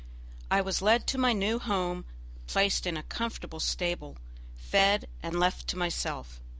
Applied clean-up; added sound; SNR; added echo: none; none; none; none.